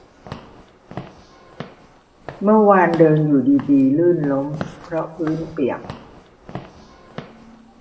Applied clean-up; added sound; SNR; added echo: none; Walk, footsteps / Siren; 17 dB; reverberation time 0.7 s.